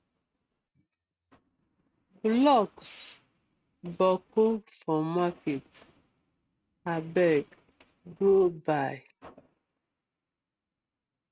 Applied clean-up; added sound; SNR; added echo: neural mask model RNNoise.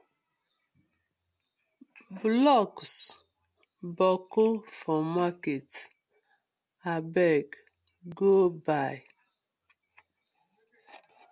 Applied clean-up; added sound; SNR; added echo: none; none; none; none.